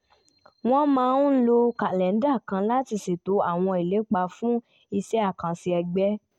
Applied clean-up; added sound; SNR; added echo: none; none; none; none.